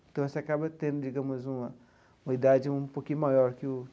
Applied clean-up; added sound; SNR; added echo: none; none; none; none.